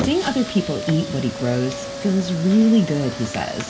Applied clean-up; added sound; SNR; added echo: none; Squeak; 10 dB; reverberation time 0.7 s.